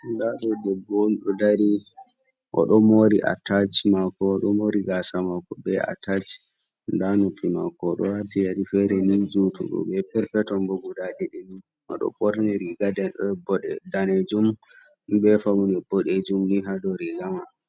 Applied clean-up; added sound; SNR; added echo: none; none; none; none.